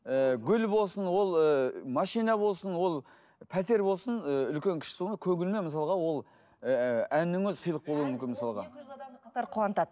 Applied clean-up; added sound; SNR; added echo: none; none; none; none.